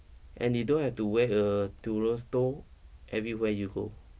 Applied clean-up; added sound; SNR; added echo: none; none; none; none.